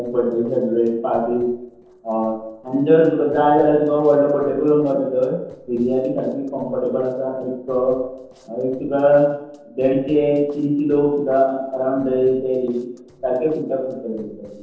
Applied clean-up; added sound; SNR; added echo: neural separator model SepFormer DNS4.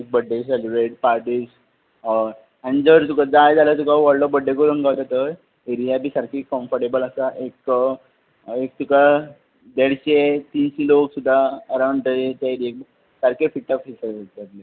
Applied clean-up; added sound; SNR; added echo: none; none; none; none.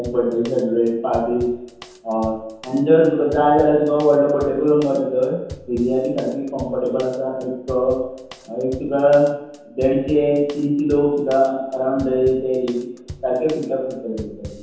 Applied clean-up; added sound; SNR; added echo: none; Drum kit; 20 dB; reverberation time 0.9 s.